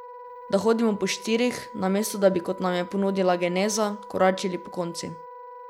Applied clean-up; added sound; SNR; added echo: none; Wind instrument, woodwind instrument; 16 dB; none.